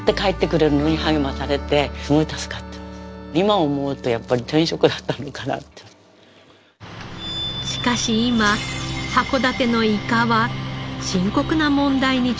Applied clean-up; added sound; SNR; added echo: none; none; none; none.